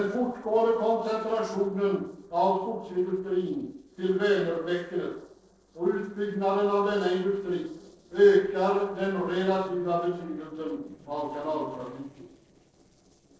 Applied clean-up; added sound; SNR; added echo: neural separator model SepFormer DNS4.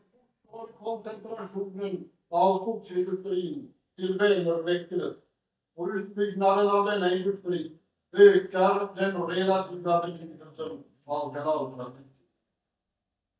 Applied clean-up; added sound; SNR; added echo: neural mask model DeepFilterNet 3.